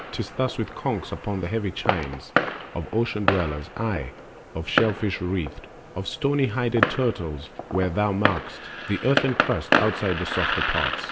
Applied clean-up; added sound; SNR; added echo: none; Fireworks; 2 dB; none.